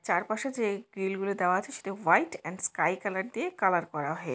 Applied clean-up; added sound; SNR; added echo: none; none; none; none.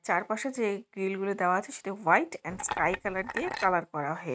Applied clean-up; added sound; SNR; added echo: neural mask model RNNoise.